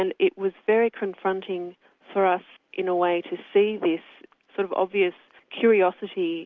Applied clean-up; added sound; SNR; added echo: none; none; none; none.